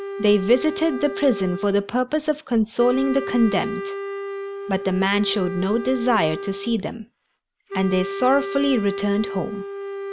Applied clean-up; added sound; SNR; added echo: none; Wind instrument, woodwind instrument; 8 dB; none.